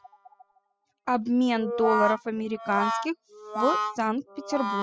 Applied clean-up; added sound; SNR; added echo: classical method spectral subtraction.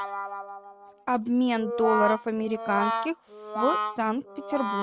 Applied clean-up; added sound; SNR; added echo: none; Brass instrument; 4 dB; none.